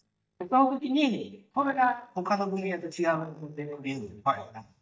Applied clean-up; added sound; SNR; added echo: neural mask model DeepFilterNet 3.